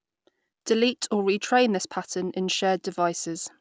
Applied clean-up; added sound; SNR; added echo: none; none; none; none.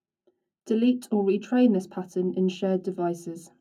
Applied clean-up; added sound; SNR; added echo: none; none; none; reverberation time 0.3 s.